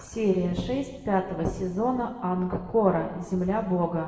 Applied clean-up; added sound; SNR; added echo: none; none; none; reverberation time 1.3 s.